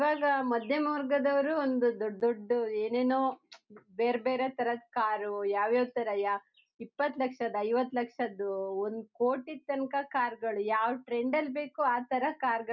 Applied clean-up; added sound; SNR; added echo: none; none; none; none.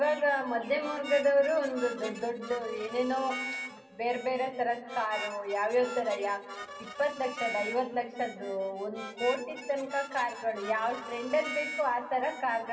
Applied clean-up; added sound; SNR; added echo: none; Harmonica; 12 dB; reverberation time 1.9 s.